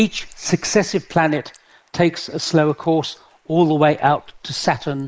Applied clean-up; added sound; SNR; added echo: neural mask model Resemble Enhance denoiser.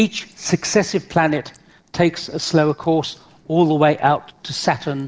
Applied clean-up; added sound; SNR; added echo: neural separator model SepFormer DNS4.